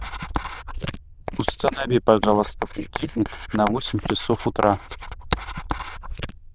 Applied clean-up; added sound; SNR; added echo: neural diffusion model UNIVERSE++.